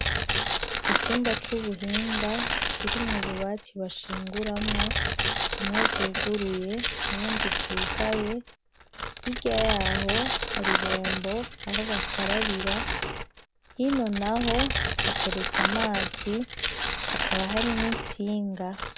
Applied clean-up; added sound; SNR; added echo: none; Tearing; -2 dB; none.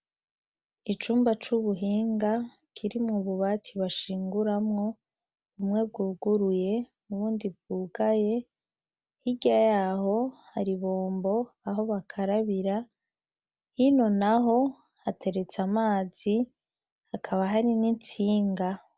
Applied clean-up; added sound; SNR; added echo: none; none; none; none.